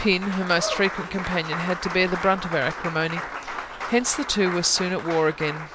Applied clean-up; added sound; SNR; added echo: none; Applause; 8 dB; none.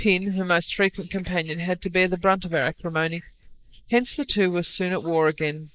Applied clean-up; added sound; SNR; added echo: neural mask model Resemble Enhance denoiser.